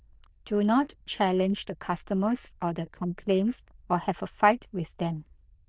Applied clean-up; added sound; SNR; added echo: neural diffusion model UNIVERSE++.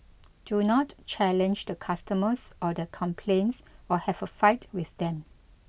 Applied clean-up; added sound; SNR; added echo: none; none; none; none.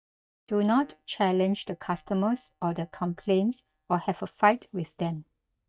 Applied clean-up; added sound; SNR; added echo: neural mask model DeepFilterNet 3.